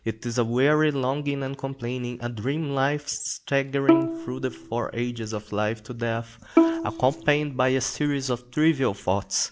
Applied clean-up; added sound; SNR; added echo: none; Bowed string instrument; 1 dB; none.